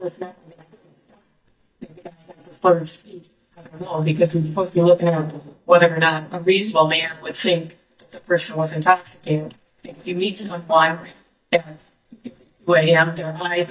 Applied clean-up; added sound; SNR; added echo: neural mask model DeepFilterNet 3.